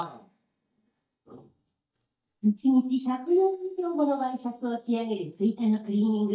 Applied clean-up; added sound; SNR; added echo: neural mask model DeepFilterNet 3.